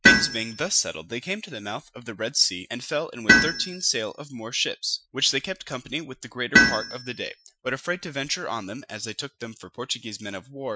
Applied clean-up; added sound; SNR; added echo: classical method Wiener filter.